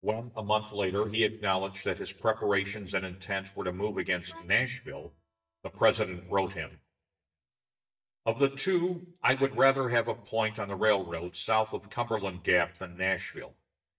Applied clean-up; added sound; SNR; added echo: neural mask model DeepFilterNet 3.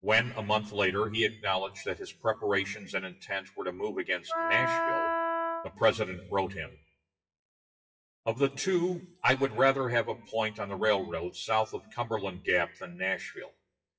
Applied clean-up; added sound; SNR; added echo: classical method WPE with log-MMSE.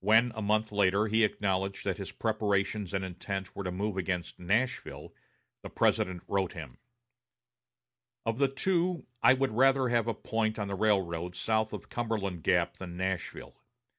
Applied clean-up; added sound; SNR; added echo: none; none; none; none.